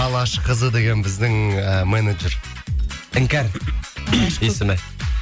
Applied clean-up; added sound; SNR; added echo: none; none; none; none.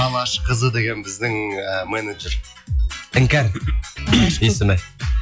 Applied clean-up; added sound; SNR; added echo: classical method log-MMSE.